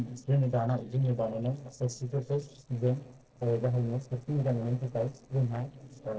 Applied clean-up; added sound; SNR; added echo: neural separator model SepFormer DNS4.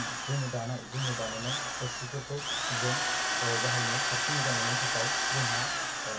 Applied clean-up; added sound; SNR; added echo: none; Drill; -5 dB; reverberation time 0.1 s.